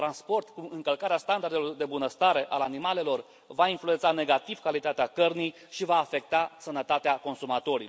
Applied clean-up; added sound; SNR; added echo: none; none; none; none.